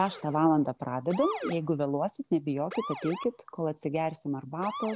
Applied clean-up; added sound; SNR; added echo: none; Motor vehicle (road) / Siren; 13 dB; none.